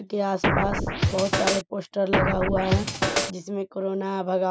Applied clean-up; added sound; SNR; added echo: none; Scratching (performance technique); -3 dB; none.